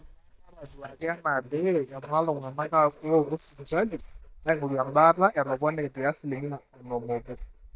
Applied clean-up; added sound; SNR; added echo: neural mask model DeepFilterNet 3.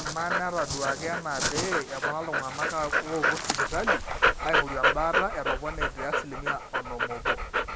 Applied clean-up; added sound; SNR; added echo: none; Dog; -4 dB; none.